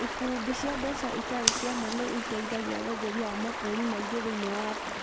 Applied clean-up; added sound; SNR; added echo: none; Scissors + Stream; 0 dB; none.